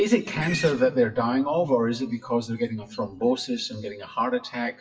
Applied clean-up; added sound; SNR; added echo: classical method WPE with log-MMSE.